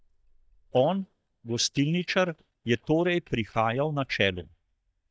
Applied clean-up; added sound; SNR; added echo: neural mask model DeepFilterNet 3.